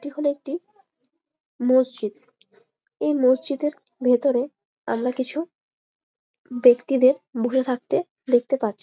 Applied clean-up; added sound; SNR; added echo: none; none; none; none.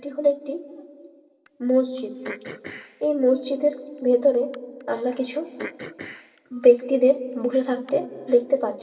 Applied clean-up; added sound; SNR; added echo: none; Cough; 19 dB; reverberation time 2.3 s.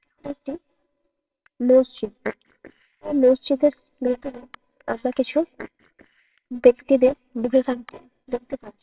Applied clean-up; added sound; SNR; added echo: neural separator model SepFormer WHAMR!.